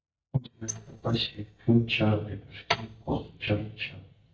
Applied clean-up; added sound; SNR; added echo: neural mask model DeepFilterNet 3.